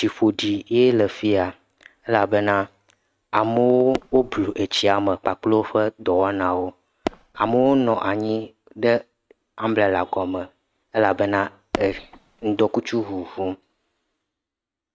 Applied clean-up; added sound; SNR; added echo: neural mask model RNNoise.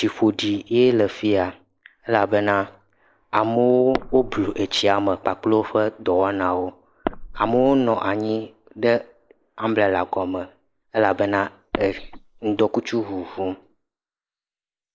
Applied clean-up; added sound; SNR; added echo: neural mask model Resemble Enhance denoiser.